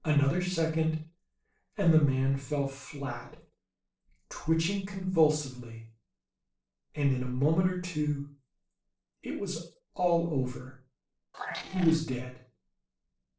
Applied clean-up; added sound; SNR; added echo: neural separator model SepFormer DNS4.